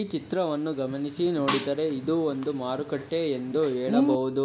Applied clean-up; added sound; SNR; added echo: none; Bird + Snare drum; 5 dB; none.